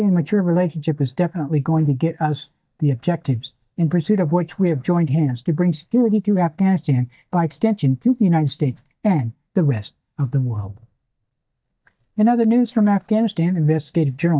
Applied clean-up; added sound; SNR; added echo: neural mask model DeepFilterNet 3.